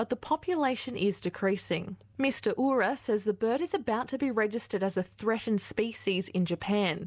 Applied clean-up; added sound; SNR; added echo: none; none; none; none.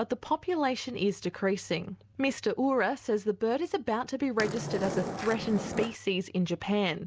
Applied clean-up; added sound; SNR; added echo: none; Skateboard; 5 dB; none.